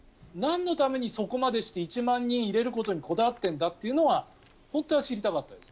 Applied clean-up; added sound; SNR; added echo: none; none; none; none.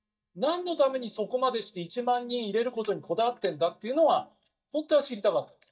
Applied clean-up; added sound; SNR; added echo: neural mask model DeepFilterNet 3.